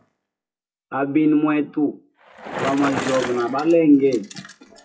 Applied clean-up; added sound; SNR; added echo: classical method WPE with log-MMSE.